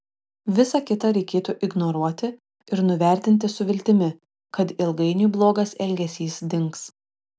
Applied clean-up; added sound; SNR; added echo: none; none; none; none.